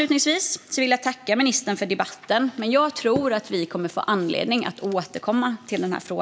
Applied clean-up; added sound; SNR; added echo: none; none; none; none.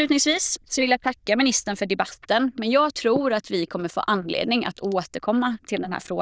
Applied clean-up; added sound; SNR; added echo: neural diffusion model UNIVERSE++.